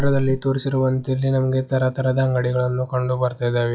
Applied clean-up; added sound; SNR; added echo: classical method log-MMSE.